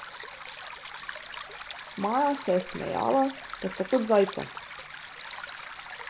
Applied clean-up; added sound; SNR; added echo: none; Stream; 11 dB; none.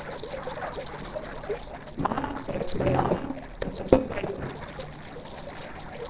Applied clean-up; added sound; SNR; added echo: neural separator model SepFormer DNS4.